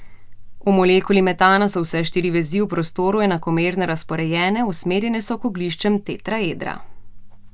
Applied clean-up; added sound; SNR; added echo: none; none; none; none.